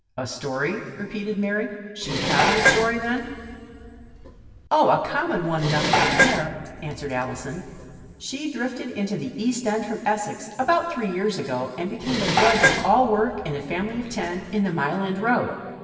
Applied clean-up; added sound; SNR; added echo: none; Dishes, pots, and pans; 0 dB; reverberation time 2.9 s.